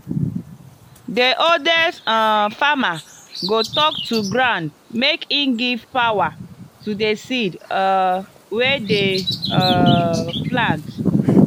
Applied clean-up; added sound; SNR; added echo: none; Bird vocalization, bird call, bird song; 4 dB; none.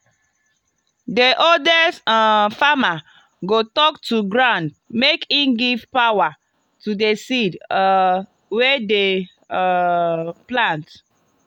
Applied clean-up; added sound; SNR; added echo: none; none; none; none.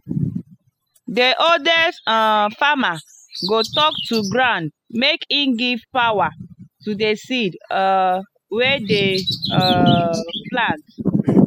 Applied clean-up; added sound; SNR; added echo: classical method spectral subtraction.